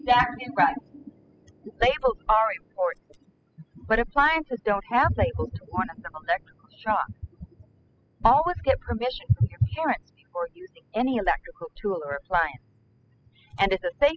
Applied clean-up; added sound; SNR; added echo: classical method spectral subtraction.